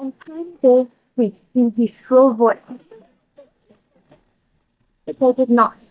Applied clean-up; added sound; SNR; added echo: neural mask model DeepFilterNet 3.